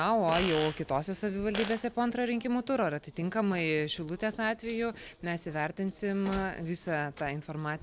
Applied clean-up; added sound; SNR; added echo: none; Fart; 9 dB; none.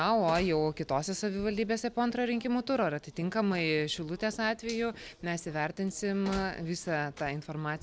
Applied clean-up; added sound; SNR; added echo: none; none; none; none.